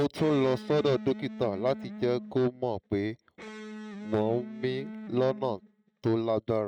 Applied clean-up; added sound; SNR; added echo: neural mask model RNNoise.